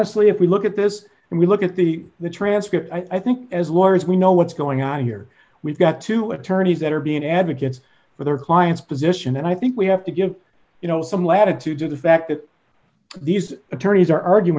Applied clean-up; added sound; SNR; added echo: none; none; none; none.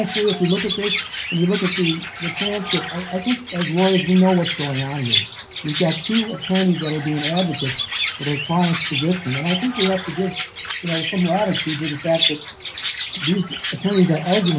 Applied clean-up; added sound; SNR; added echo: none; Chirp, tweet; 1 dB; reverberation time 0.4 s.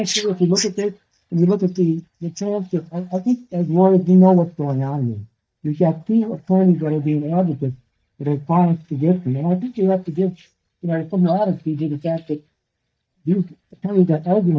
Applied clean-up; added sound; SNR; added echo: neural mask model DeepFilterNet 3.